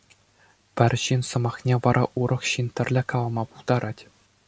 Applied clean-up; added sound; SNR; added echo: none; none; none; none.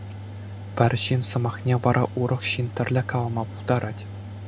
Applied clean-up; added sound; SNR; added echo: none; Mechanical fan; 11 dB; none.